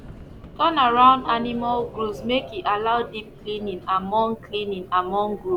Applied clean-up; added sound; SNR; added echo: none; Subway, metro, underground; 16 dB; none.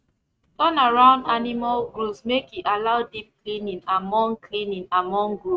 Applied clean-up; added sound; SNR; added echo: neural mask model RNNoise.